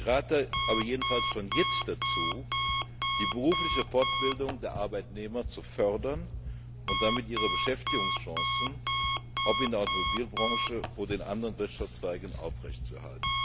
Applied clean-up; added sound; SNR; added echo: none; Alarm; -1 dB; none.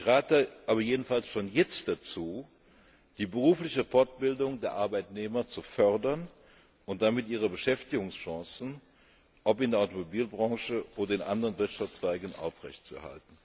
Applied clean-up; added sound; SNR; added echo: none; none; none; none.